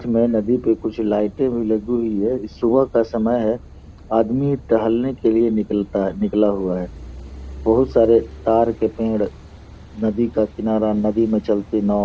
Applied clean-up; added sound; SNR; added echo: none; Car passing by / Idling / Accelerating, revving, vroom; 19 dB; none.